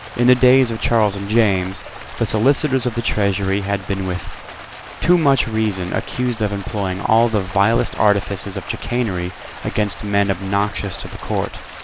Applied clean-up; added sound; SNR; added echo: none; Stream; 15 dB; none.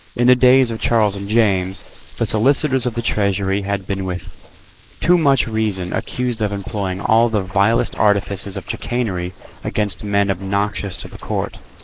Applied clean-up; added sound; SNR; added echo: neural mask model Resemble Enhance denoiser.